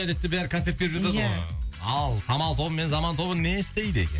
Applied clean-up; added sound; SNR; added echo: none; none; none; none.